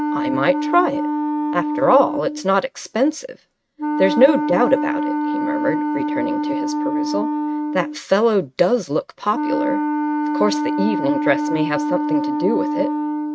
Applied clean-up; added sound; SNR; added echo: neural mask model RNNoise.